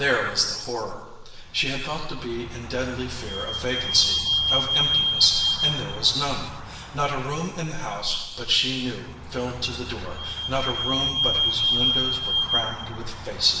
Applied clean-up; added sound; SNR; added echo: none; Squeak / Vehicle; 1 dB; reverberation time 1.1 s.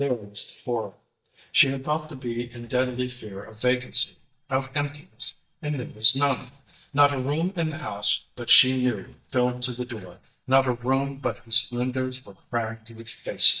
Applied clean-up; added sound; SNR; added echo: neural mask model DeepFilterNet 3.